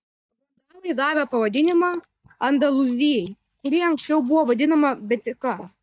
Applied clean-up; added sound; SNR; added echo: neural mask model DeepFilterNet 3.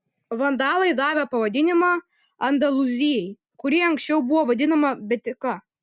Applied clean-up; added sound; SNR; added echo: none; none; none; none.